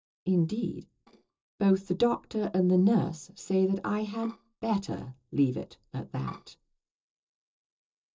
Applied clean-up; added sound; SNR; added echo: neural separator model SepFormer DNS4.